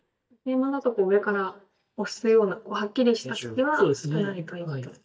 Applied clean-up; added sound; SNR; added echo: neural mask model DeepFilterNet 3.